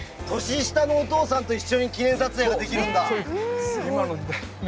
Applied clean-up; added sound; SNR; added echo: none; none; none; none.